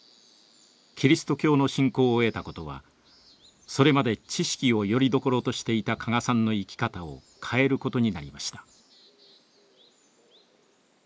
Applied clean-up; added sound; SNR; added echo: none; none; none; none.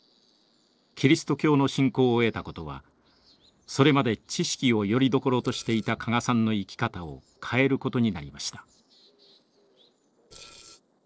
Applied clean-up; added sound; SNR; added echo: neural separator model SepFormer DNS4.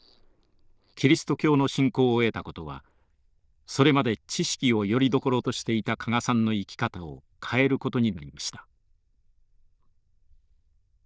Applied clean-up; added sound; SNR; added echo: neural diffusion model UNIVERSE++.